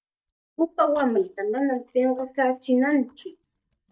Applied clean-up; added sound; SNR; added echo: neural mask model DeepFilterNet 3.